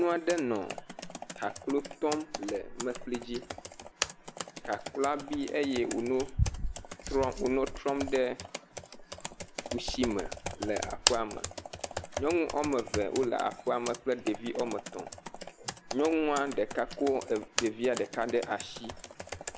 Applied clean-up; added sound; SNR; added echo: none; Computer keyboard; 6 dB; none.